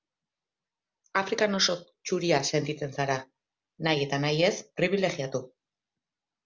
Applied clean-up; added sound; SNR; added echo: none; none; none; none.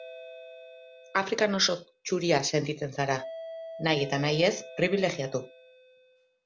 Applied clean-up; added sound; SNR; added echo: none; Doorbell; 16 dB; none.